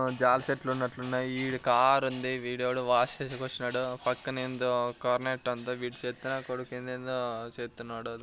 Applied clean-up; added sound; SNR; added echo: none; none; none; none.